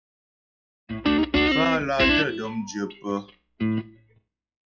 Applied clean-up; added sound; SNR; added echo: classical method log-MMSE.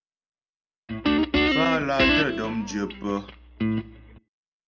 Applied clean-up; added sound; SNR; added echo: none; Guitar; -5 dB; none.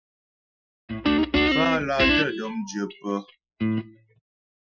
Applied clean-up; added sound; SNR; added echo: classical method Wiener filter.